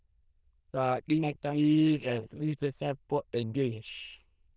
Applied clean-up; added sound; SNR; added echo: neural diffusion model UNIVERSE++.